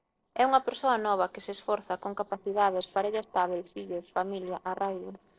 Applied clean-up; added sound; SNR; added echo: neural separator model SepFormer DNS4.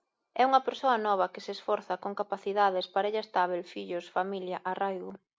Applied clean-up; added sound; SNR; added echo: none; none; none; none.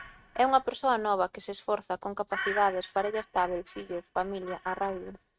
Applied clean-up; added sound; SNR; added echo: neural mask model RNNoise.